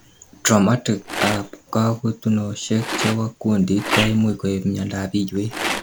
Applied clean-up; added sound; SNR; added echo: none; Rattle; 9 dB; none.